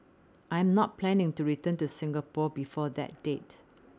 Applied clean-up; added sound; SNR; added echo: none; none; none; none.